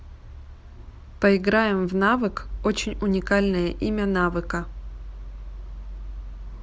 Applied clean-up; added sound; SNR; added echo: none; none; none; none.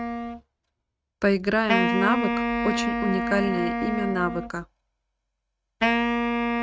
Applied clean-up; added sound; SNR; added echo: neural mask model RNNoise.